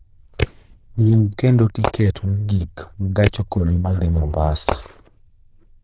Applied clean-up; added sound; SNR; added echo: neural diffusion model UNIVERSE++.